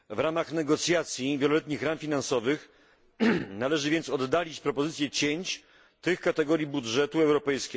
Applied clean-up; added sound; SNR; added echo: none; none; none; none.